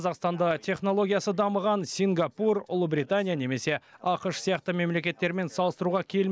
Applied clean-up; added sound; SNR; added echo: none; none; none; none.